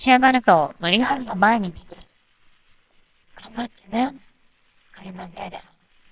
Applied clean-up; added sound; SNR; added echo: neural separator model SepFormer WHAMR!.